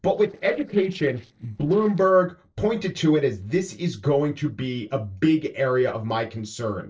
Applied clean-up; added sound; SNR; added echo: neural separator model SepFormer DNS4.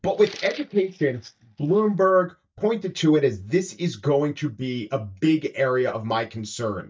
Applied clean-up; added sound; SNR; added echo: neural mask model DeepFilterNet 3.